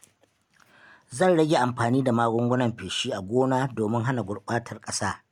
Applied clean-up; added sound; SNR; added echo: none; none; none; none.